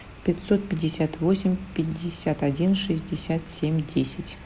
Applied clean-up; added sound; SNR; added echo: none; Rain; 19 dB; none.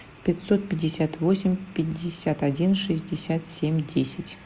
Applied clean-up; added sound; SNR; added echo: none; none; none; none.